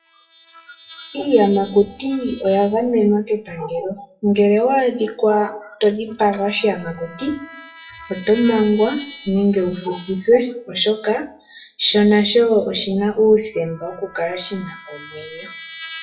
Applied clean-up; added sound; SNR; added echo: classical method WPE with log-MMSE.